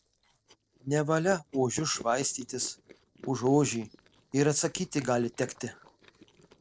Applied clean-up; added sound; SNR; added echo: neural separator model SepFormer DNS4.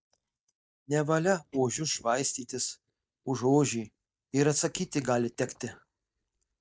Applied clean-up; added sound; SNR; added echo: neural mask model DeepFilterNet 3.